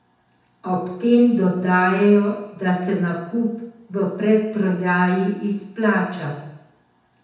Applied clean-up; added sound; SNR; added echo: none; none; none; reverberation time 0.8 s.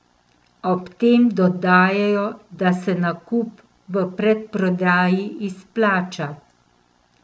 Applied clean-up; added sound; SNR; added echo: none; none; none; none.